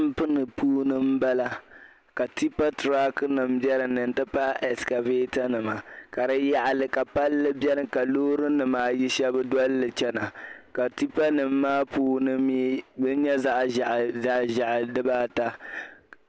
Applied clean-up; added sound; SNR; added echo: none; none; none; none.